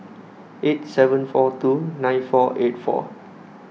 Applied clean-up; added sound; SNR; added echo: none; none; none; none.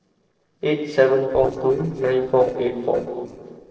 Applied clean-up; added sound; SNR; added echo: neural separator model SepFormer DNS4.